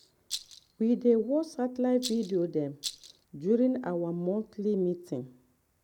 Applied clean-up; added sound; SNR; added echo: none; Rattle; 10 dB; none.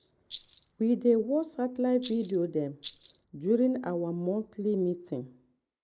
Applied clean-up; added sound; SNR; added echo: neural mask model Resemble Enhance denoiser.